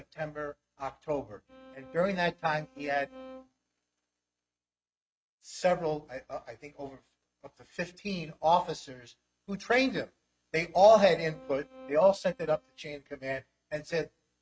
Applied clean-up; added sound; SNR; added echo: neural mask model RNNoise.